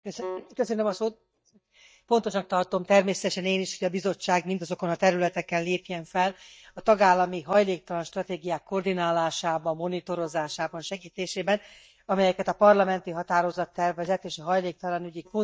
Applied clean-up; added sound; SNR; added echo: neural mask model DeepFilterNet 3.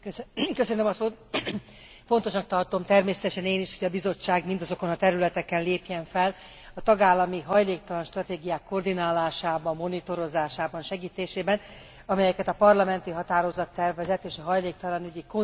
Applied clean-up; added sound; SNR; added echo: none; none; none; none.